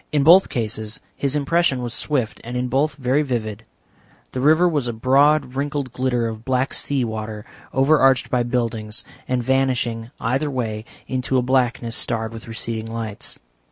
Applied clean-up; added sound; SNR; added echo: none; none; none; none.